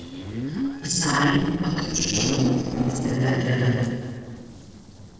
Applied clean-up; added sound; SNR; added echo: neural separator model SepFormer DNS4.